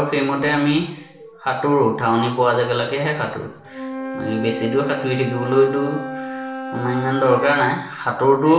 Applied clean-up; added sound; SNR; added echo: none; Wind instrument, woodwind instrument; 12 dB; reverberation time 0.7 s.